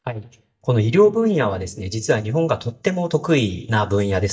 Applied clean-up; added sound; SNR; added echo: neural mask model DeepFilterNet 3.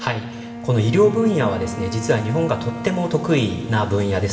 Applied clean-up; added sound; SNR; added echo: none; Wind instrument, woodwind instrument; 11 dB; reverberation time 2.1 s.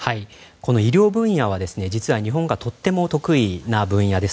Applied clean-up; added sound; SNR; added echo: none; none; none; none.